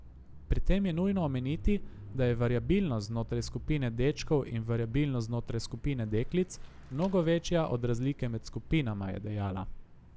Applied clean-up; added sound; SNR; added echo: none; Mechanisms / Bicycle; 17 dB; none.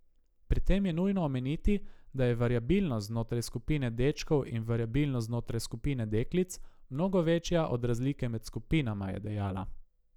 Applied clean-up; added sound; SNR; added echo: none; none; none; none.